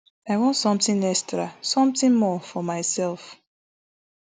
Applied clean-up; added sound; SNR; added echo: none; none; none; none.